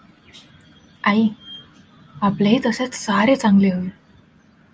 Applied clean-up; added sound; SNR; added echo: none; none; none; none.